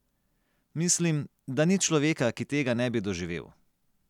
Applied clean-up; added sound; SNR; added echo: none; none; none; none.